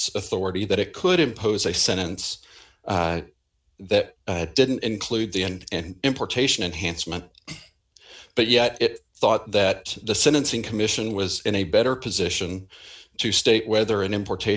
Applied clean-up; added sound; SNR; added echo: none; none; none; none.